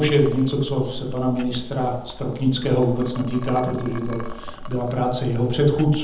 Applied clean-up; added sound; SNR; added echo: none; Liquid; 11 dB; reverberation time 0.8 s.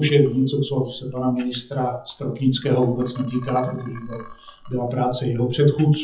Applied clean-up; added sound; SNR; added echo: classical method WPE with log-MMSE.